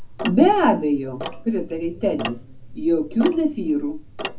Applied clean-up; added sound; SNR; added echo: none; Tick-tock; 11 dB; reverberation time 0.4 s.